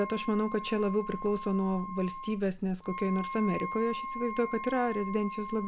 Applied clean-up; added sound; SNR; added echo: none; Wind instrument, woodwind instrument; 9 dB; none.